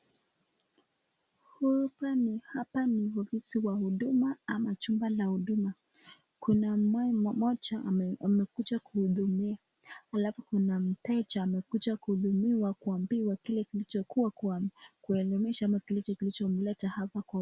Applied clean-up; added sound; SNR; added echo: none; none; none; none.